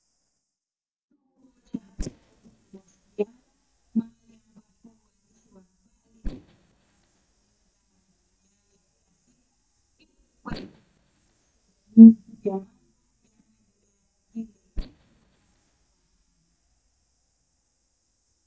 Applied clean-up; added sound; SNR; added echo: neural mask model DeepFilterNet 3.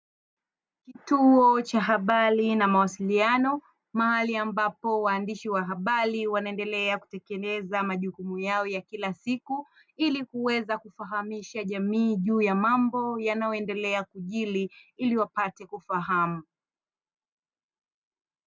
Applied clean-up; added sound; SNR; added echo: none; none; none; none.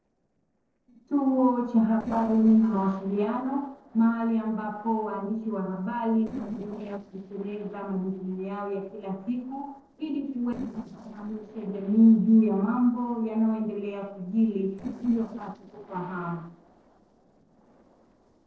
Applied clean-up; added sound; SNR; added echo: neural separator model SepFormer DNS4.